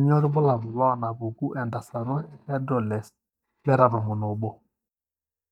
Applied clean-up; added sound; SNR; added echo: neural mask model DeepFilterNet 3.